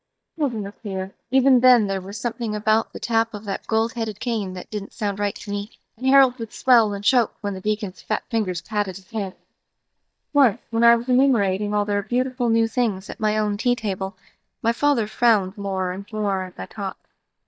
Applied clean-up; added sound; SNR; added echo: neural mask model DeepFilterNet 3.